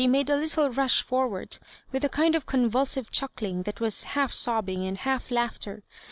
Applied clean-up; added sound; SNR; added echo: none; none; none; none.